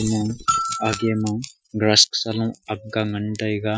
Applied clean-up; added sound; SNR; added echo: classical method Wiener filter.